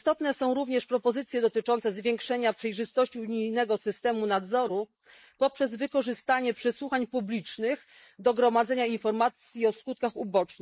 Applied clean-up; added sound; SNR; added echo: neural mask model Resemble Enhance denoiser.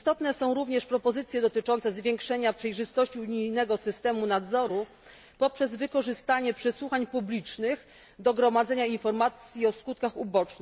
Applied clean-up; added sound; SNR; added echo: none; none; none; none.